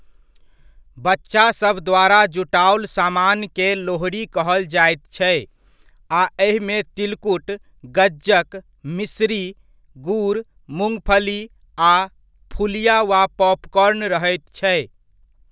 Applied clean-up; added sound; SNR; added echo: none; none; none; none.